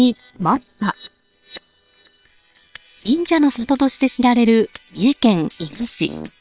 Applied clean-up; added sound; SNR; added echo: neural separator model SepFormer WHAM!.